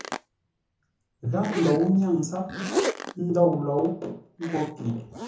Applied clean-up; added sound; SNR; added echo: none; Zipper (clothing); 8 dB; reverberation time 0.6 s.